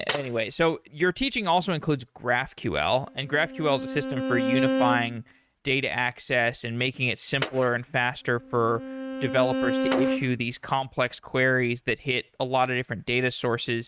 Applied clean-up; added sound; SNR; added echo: neural mask model RNNoise.